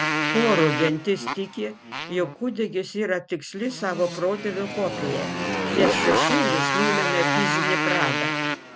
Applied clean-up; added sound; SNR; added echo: none; Motorcycle; -1 dB; none.